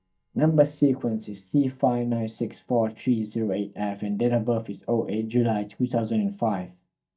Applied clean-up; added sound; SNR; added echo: neural mask model DeepFilterNet 3.